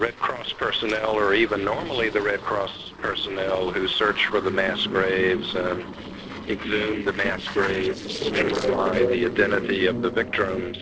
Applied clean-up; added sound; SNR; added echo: neural separator model SepFormer DNS4.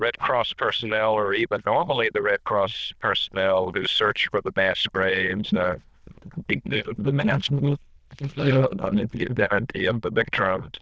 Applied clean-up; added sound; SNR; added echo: neural diffusion model UNIVERSE++.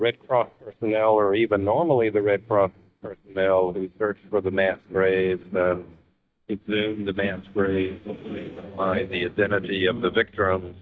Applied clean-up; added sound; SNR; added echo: neural mask model DeepFilterNet 3.